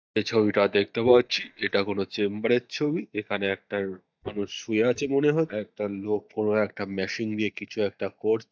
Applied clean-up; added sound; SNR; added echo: neural mask model DeepFilterNet 3.